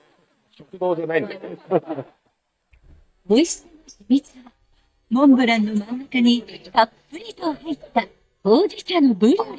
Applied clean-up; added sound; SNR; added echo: neural mask model DeepFilterNet 3.